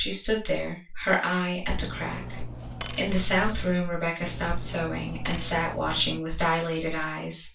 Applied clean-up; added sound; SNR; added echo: none; Cutlery, silverware; 8 dB; reverberation time 0.3 s.